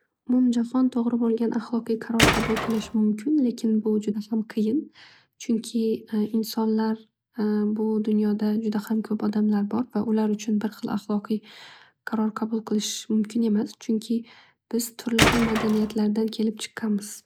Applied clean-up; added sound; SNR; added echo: none; Tools; -1 dB; none.